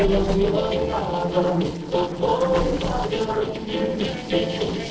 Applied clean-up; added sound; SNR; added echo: neural separator model SepFormer DNS4.